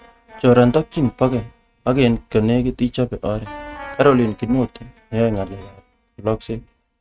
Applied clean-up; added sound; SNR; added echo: neural mask model RNNoise.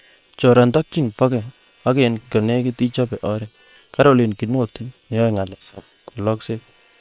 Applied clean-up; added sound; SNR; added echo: neural separator model SepFormer WHAM!.